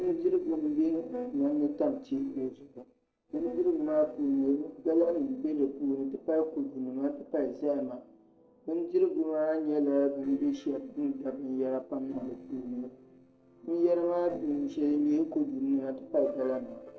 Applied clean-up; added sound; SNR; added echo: neural separator model SepFormer DNS4.